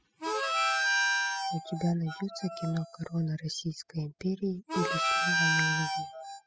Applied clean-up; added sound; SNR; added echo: classical method spectral subtraction.